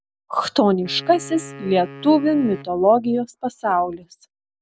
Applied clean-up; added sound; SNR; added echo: none; Wind instrument, woodwind instrument; 19 dB; none.